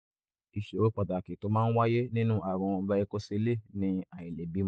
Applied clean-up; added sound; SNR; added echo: none; none; none; none.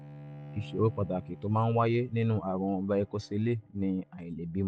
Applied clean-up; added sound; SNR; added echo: none; Bowed string instrument; 18 dB; none.